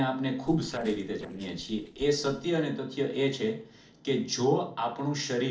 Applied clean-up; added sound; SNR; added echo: neural separator model SepFormer DNS4.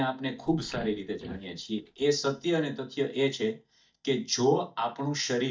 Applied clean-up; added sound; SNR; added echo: neural mask model DeepFilterNet 3.